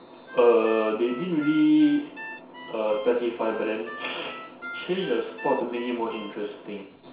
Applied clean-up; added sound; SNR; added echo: none; Harmonica; 16 dB; reverberation time 0.6 s.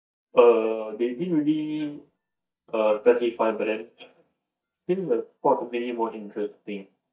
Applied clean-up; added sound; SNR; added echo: neural mask model DeepFilterNet 3.